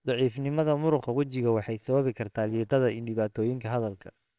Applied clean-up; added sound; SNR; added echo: neural separator model SepFormer WHAMR!.